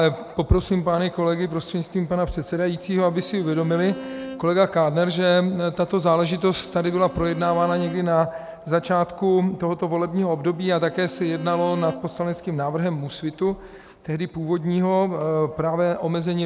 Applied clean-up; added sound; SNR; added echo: none; Bowed string instrument; 17 dB; none.